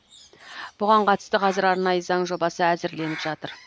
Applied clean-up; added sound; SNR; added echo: none; Bird; 20 dB; none.